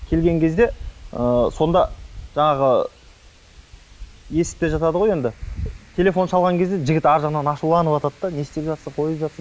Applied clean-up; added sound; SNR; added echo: none; Wind; 15 dB; none.